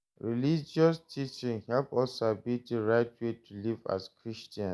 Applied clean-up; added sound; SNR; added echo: none; none; none; none.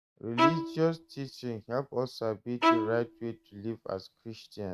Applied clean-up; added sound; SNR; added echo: neural mask model RNNoise.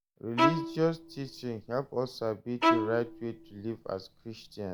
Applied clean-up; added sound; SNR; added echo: none; Bowed string instrument; -1 dB; none.